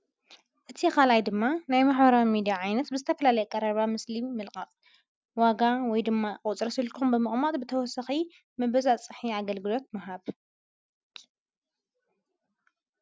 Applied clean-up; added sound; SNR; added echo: none; none; none; none.